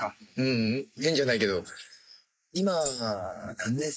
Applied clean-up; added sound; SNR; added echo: neural mask model Resemble Enhance denoiser.